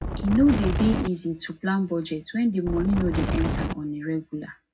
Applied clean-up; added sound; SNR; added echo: none; Wind; 1 dB; reverberation time 0.3 s.